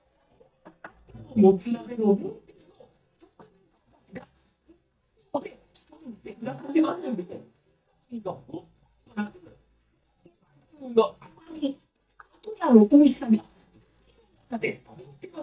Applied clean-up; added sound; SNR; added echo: neural mask model DeepFilterNet 3.